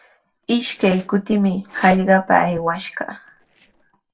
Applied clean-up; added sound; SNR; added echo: neural separator model SepFormer DNS4.